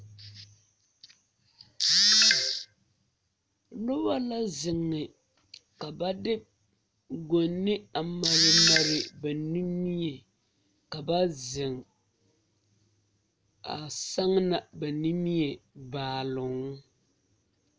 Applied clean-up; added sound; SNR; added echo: none; none; none; none.